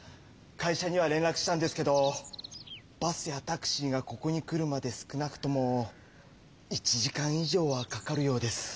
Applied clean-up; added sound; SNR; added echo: none; none; none; none.